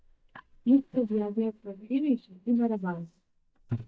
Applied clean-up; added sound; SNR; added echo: neural mask model DeepFilterNet 3.